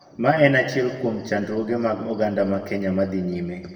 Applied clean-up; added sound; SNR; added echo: none; none; none; reverberation time 1.6 s.